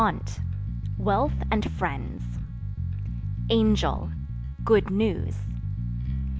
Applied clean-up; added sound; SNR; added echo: none; Bass guitar; 1 dB; none.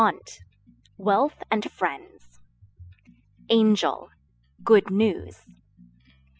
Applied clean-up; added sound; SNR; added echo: classical method spectral subtraction.